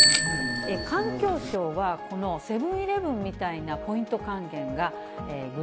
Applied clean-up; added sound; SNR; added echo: none; Bicycle bell; 0 dB; none.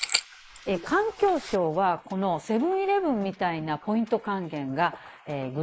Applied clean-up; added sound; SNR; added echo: neural mask model Resemble Enhance denoiser.